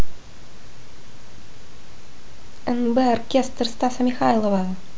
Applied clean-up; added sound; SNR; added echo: none; none; none; none.